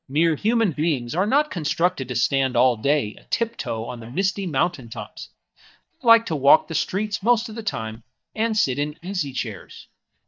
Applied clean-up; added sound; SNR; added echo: neural mask model DeepFilterNet 3.